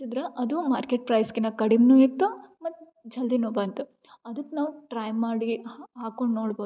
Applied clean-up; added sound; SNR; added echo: none; none; none; none.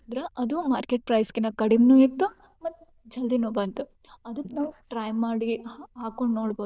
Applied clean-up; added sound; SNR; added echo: neural diffusion model UNIVERSE++.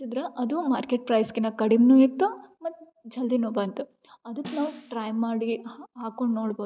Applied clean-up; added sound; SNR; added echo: none; Snare drum; 18 dB; none.